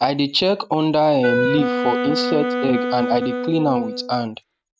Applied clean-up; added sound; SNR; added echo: neural mask model RNNoise.